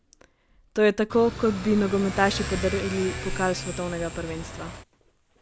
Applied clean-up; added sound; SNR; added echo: none; Motorcycle / Accelerating, revving, vroom; 8 dB; none.